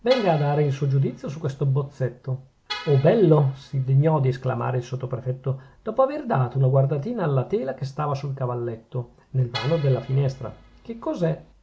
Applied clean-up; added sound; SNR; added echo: none; Vehicle horn, car horn, honking; 17 dB; none.